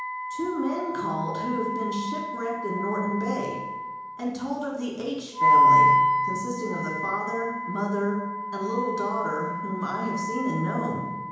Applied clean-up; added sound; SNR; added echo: none; Wind instrument, woodwind instrument; -3 dB; reverberation time 1.0 s.